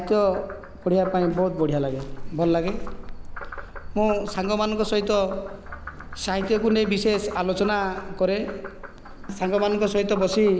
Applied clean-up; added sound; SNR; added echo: none; Frog + Snare drum; 11 dB; none.